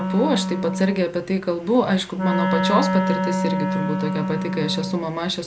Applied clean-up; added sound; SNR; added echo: none; Wind instrument, woodwind instrument; 1 dB; none.